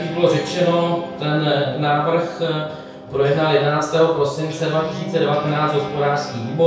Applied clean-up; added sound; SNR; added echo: none; Guitar; 15 dB; reverberation time 0.6 s.